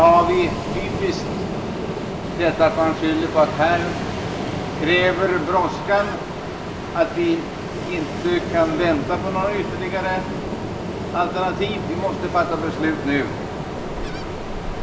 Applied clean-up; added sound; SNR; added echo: none; Ocean; 4 dB; reverberation time 0.5 s.